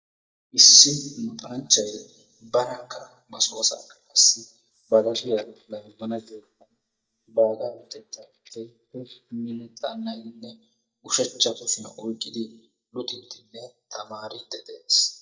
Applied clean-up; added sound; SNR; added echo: neural mask model DeepFilterNet 3.